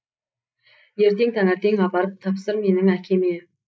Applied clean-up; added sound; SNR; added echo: neural mask model Resemble Enhance denoiser.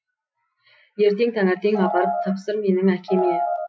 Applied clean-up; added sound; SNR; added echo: classical method log-MMSE.